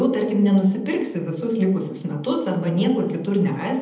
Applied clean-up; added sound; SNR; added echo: none; none; none; reverberation time 0.8 s.